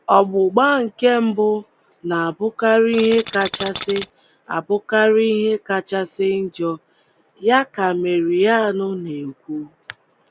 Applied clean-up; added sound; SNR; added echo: none; Tools; 2 dB; none.